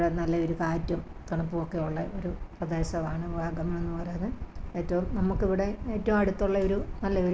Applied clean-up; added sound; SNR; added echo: none; none; none; none.